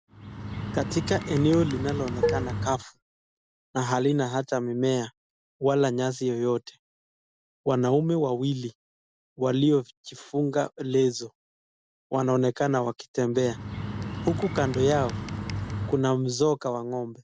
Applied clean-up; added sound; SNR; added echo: none; Bird + Dishes, pots, and pans; 5 dB; none.